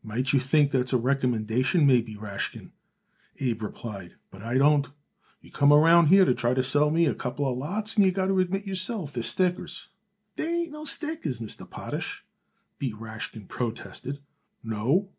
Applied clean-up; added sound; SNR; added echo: none; none; none; none.